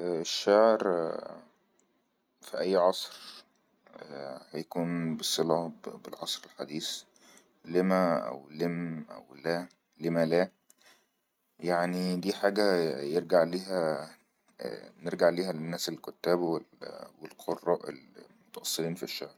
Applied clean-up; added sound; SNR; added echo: none; none; none; none.